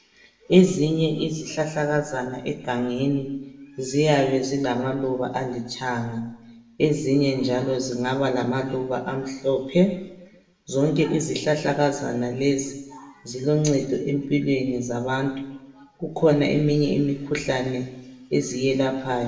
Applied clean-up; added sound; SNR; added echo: none; none; none; reverberation time 1.0 s.